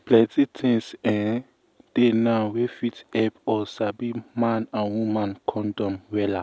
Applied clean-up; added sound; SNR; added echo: none; none; none; none.